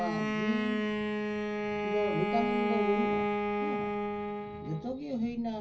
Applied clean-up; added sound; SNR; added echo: none; Bowed string instrument; -4 dB; reverberation time 0.4 s.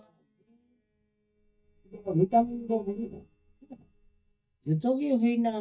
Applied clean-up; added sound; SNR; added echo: neural mask model DeepFilterNet 3.